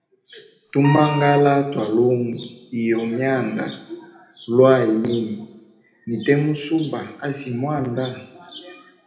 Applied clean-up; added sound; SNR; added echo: none; Wind instrument, woodwind instrument; 9 dB; reverberation time 0.8 s.